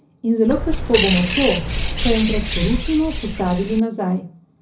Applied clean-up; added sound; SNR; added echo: none; Bird; 2 dB; reverberation time 0.4 s.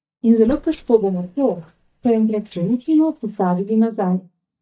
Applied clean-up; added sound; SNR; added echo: neural mask model DeepFilterNet 3.